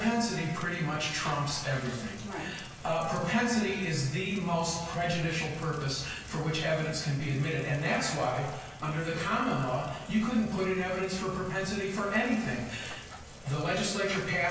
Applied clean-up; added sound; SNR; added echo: none; Rain; 19 dB; reverberation time 0.2 s.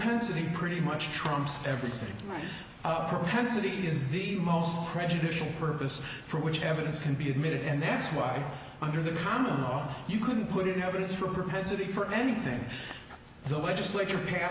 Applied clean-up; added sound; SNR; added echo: none; none; none; none.